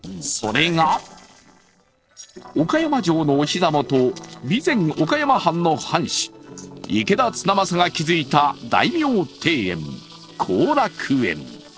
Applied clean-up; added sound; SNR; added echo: neural separator model SepFormer DNS4.